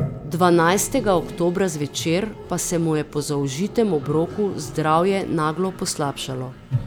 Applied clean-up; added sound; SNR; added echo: none; Toilet flush; 12 dB; none.